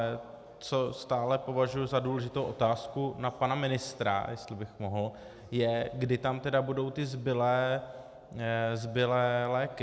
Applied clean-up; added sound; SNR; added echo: none; none; none; none.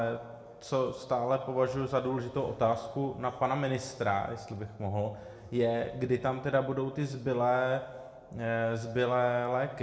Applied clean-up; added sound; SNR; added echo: none; none; none; reverberation time 0.6 s.